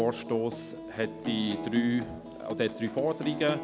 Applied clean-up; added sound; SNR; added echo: none; Acoustic guitar; 8 dB; none.